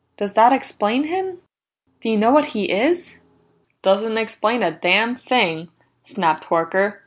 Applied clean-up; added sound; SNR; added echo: none; none; none; none.